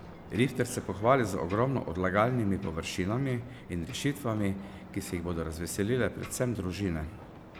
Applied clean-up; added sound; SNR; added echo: none; Ocean; 16 dB; none.